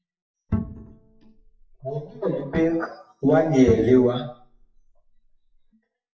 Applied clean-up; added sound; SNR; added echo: classical method WPE with log-MMSE.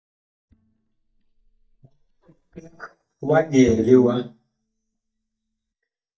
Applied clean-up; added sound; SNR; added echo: neural mask model DeepFilterNet 3.